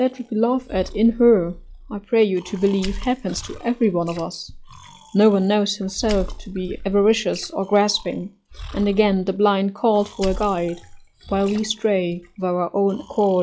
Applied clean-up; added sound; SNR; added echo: classical method log-MMSE.